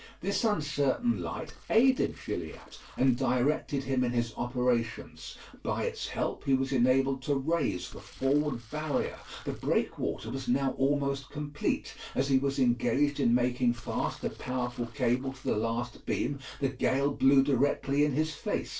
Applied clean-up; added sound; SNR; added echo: neural separator model SepFormer DNS4.